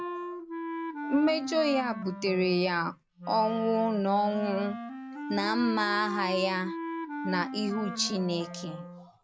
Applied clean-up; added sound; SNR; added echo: none; Wind instrument, woodwind instrument; 8 dB; none.